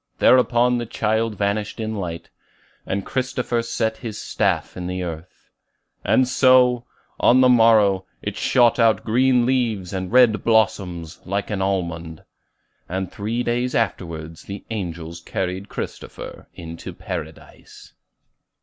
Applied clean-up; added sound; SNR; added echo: none; none; none; none.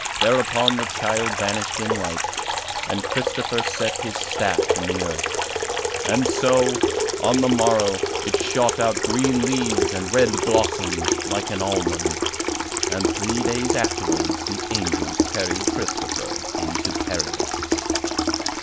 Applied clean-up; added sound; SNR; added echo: none; Sink (filling or washing) / Water tap, faucet; -1 dB; none.